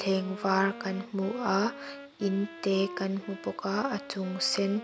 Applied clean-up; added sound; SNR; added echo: none; Wind instrument, woodwind instrument; 14 dB; none.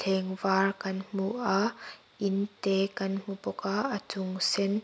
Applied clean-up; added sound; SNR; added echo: none; none; none; none.